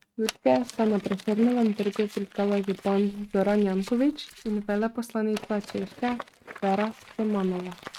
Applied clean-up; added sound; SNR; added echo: neural mask model RNNoise.